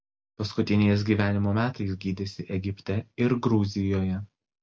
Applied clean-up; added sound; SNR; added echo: none; none; none; none.